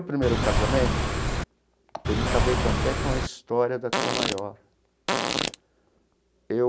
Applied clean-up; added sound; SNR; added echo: none; Fart + Engine / Car; -4 dB; none.